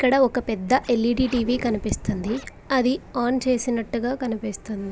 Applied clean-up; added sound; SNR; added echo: none; Scratching (performance technique); 16 dB; none.